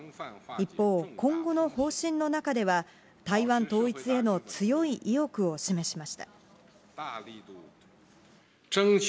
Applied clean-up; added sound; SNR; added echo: none; none; none; none.